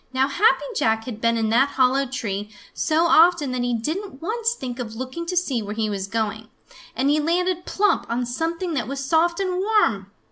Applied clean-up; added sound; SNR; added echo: none; none; none; none.